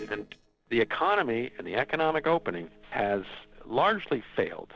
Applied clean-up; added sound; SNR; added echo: neural separator model SepFormer DNS4.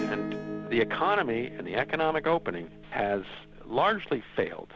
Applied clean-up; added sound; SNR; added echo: none; Acoustic guitar / Strum; 11 dB; none.